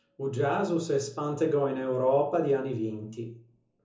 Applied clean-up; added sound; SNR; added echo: none; none; none; reverberation time 0.7 s.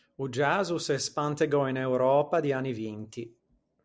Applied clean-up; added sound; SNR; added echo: none; none; none; none.